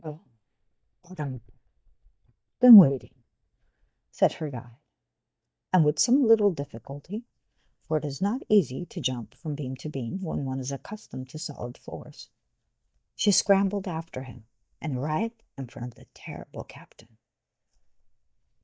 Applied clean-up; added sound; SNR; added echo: neural mask model DeepFilterNet 3.